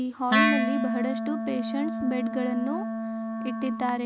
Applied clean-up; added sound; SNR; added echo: none; Wind instrument, woodwind instrument; -1 dB; none.